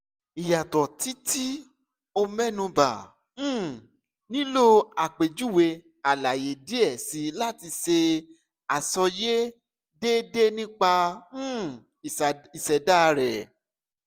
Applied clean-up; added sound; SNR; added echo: none; none; none; none.